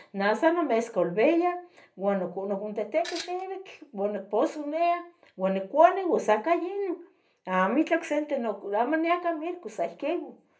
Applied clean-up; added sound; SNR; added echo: none; Tools; 13 dB; reverberation time 0.3 s.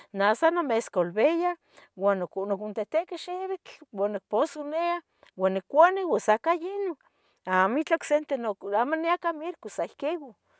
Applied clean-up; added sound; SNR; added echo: none; none; none; none.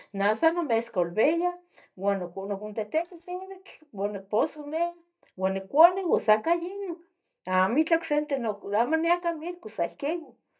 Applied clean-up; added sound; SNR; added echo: neural mask model DeepFilterNet 3.